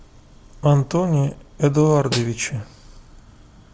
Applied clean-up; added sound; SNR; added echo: none; Snare drum; 11 dB; none.